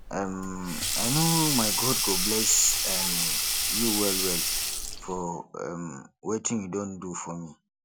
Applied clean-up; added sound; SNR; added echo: none; Sink (filling or washing); -1 dB; none.